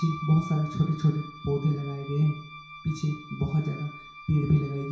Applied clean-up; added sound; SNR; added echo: none; Wind instrument, woodwind instrument; 16 dB; reverberation time 0.6 s.